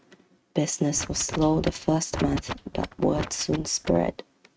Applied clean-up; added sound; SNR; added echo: neural mask model RNNoise.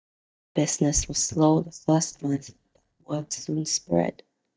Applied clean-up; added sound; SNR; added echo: neural mask model DeepFilterNet 3.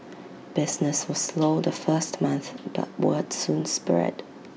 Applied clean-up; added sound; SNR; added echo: none; none; none; none.